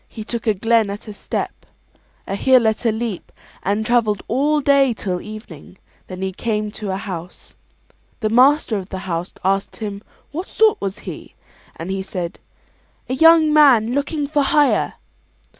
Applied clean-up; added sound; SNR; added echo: none; none; none; none.